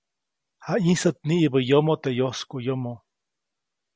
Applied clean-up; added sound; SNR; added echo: none; none; none; none.